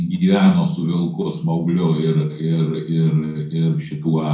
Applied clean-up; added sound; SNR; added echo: none; none; none; reverberation time 0.6 s.